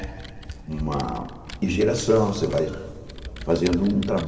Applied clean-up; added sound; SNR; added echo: none; Computer keyboard; 12 dB; reverberation time 2.8 s.